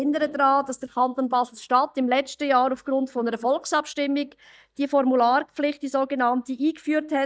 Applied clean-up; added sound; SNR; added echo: neural mask model DeepFilterNet 3.